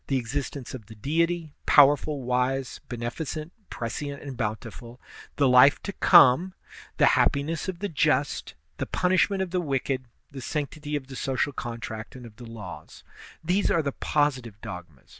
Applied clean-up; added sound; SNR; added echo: none; none; none; none.